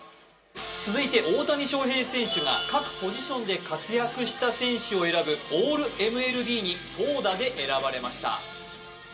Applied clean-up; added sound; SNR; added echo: none; none; none; reverberation time 0.2 s.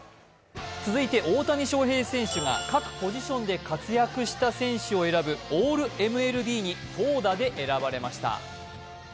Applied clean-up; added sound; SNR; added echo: none; none; none; none.